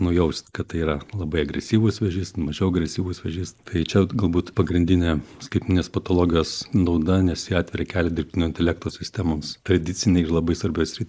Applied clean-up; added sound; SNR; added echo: neural mask model Resemble Enhance denoiser.